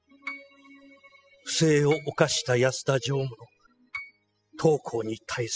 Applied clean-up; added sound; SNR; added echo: classical method spectral subtraction.